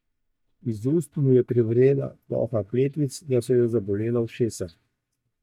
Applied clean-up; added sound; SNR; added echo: neural mask model DeepFilterNet 3.